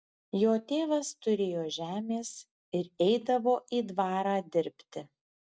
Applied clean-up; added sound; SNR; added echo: none; none; none; none.